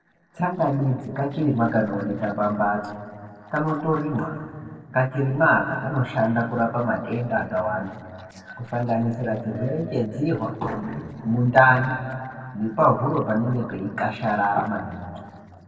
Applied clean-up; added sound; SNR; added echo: neural separator model SepFormer DNS4.